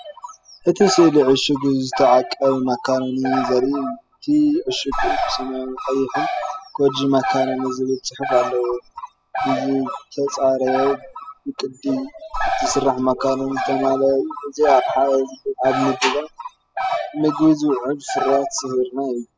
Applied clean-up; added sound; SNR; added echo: classical method spectral subtraction.